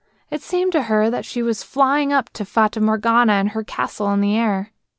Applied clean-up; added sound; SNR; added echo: none; none; none; none.